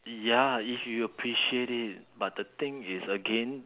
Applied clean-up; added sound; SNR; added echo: none; none; none; none.